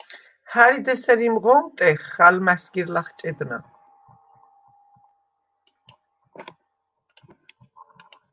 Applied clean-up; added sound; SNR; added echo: none; none; none; none.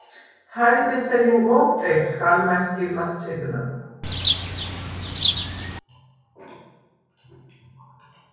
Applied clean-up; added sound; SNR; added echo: none; Bird; 1 dB; reverberation time 1.3 s.